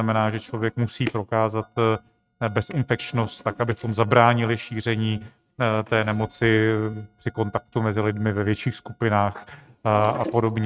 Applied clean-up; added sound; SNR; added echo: neural mask model RNNoise.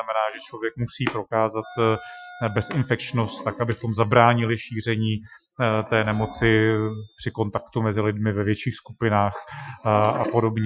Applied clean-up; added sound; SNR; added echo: classical method Wiener filter.